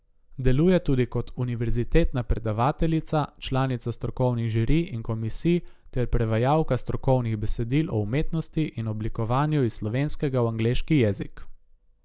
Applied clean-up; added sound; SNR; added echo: none; none; none; none.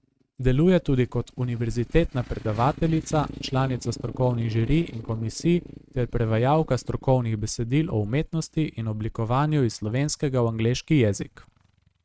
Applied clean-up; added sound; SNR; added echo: neural mask model RNNoise.